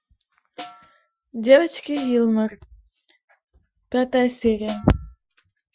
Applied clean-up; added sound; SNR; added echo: classical method Wiener filter.